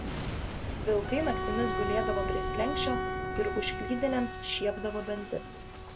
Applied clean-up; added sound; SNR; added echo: none; Bowed string instrument + Boom; 1 dB; none.